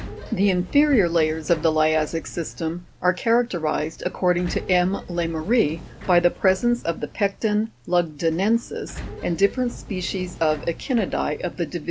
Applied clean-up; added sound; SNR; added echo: none; Sliding door; 16 dB; none.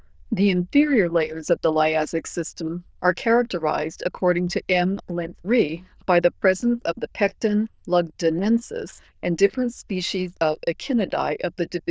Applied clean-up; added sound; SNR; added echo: neural diffusion model UNIVERSE++.